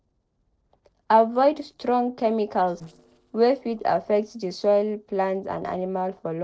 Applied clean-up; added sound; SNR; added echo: neural separator model SepFormer DNS4.